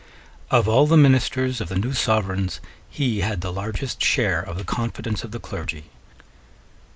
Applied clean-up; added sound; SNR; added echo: none; none; none; none.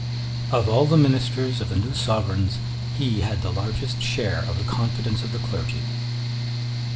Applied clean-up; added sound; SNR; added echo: none; Mechanical fan; 1 dB; reverberation time 0.5 s.